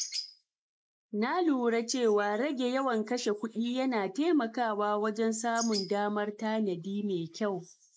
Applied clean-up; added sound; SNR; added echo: neural mask model Resemble Enhance denoiser.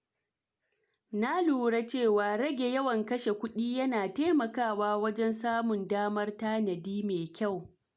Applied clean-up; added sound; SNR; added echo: none; none; none; none.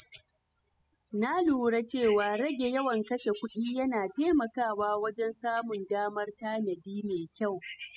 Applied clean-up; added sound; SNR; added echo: classical method spectral subtraction.